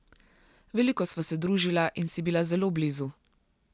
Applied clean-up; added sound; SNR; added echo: none; none; none; none.